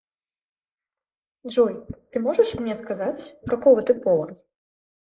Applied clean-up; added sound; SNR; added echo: neural mask model Resemble Enhance denoiser.